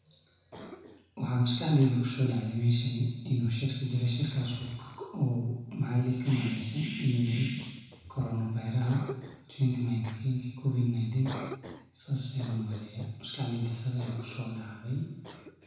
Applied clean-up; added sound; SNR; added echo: none; Cough; 19 dB; reverberation time 1.0 s.